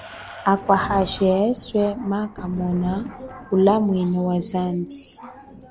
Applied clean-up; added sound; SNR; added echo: none; Thunder; 16 dB; none.